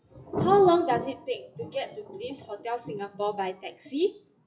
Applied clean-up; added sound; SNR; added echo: classical method WPE with log-MMSE.